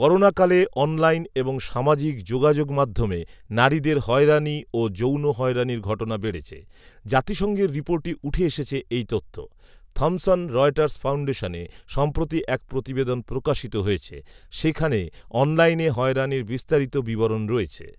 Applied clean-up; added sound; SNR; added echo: none; none; none; none.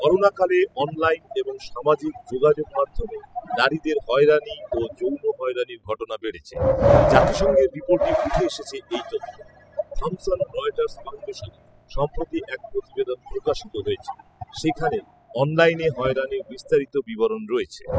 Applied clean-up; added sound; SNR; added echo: classical method spectral subtraction.